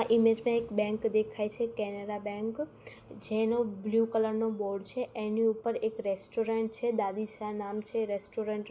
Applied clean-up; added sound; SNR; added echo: none; none; none; none.